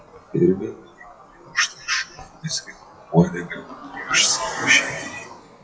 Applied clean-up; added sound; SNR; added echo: classical method WPE with log-MMSE.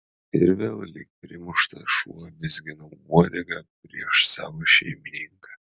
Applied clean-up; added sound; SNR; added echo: none; none; none; none.